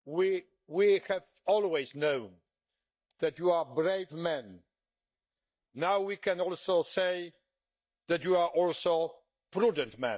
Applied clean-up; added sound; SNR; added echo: neural mask model DeepFilterNet 3.